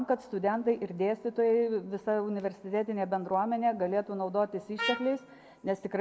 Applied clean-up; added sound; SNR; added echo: none; Trumpet; 8 dB; none.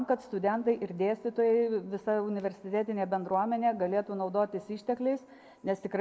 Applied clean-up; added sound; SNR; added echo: none; none; none; none.